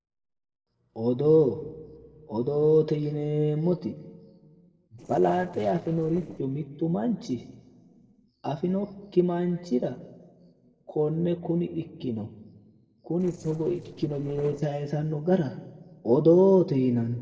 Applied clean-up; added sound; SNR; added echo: neural separator model SepFormer DNS4.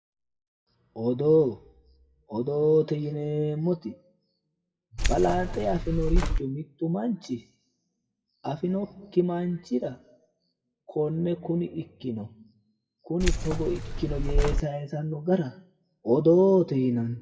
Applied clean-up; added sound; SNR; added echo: classical method WPE with log-MMSE.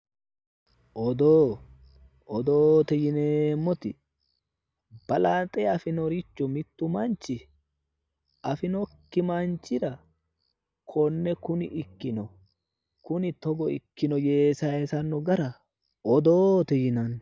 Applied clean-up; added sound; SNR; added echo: none; none; none; none.